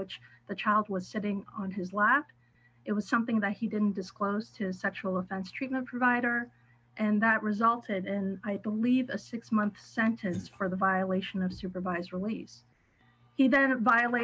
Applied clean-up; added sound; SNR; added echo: none; none; none; none.